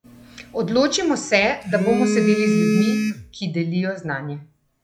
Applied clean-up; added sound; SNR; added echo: classical method log-MMSE.